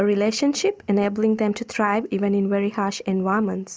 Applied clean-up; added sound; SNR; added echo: none; none; none; none.